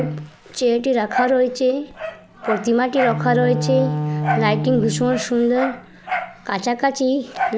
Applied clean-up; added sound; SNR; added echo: none; Dog + Wind instrument, woodwind instrument; 5 dB; none.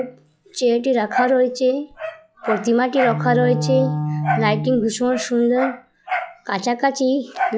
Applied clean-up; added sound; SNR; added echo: classical method log-MMSE.